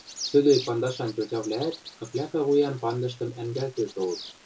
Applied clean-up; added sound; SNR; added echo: none; Bird vocalization, bird call, bird song; 15 dB; reverberation time 0.2 s.